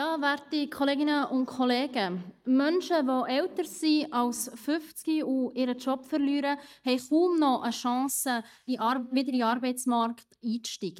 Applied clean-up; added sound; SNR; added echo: neural mask model DeepFilterNet 3.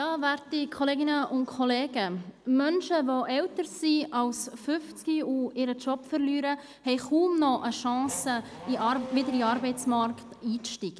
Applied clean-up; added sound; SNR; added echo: none; Race car, auto racing / Accelerating, revving, vroom; 15 dB; none.